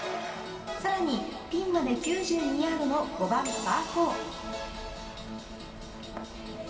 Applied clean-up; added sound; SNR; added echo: none; Bicycle bell; 16 dB; reverberation time 2.2 s.